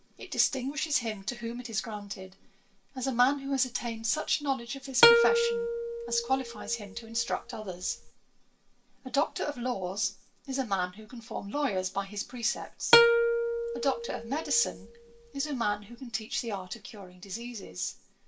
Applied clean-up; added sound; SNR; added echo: none; Plucked string instrument; -5 dB; reverberation time 0.2 s.